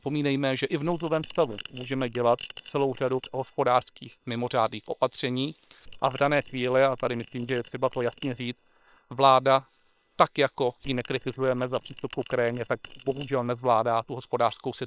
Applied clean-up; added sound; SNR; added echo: neural separator model SepFormer WHAM!.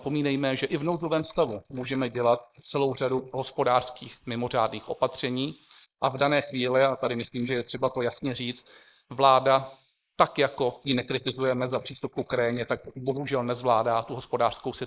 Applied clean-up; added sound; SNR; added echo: neural mask model Resemble Enhance denoiser.